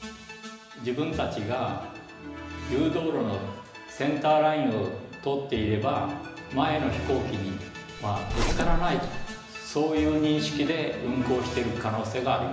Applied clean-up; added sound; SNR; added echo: none; Zipper (clothing); -1 dB; reverberation time 1.0 s.